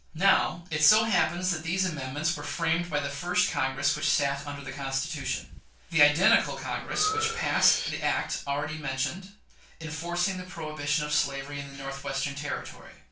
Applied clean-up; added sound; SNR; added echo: none; Breathing; 15 dB; reverberation time 0.2 s.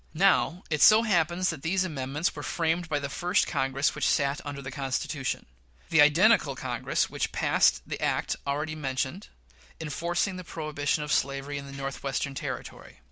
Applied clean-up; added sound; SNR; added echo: none; none; none; none.